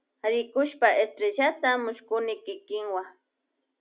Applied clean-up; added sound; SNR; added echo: none; none; none; none.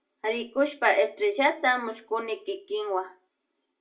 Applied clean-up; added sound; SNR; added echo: none; none; none; reverberation time 0.2 s.